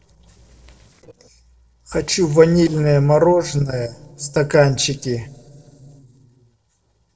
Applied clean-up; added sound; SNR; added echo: neural separator model SepFormer DNS4.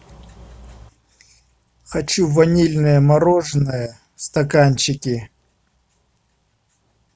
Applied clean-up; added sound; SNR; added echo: none; none; none; none.